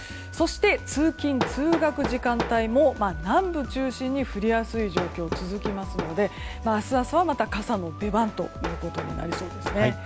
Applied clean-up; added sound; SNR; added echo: none; Hammer; 11 dB; none.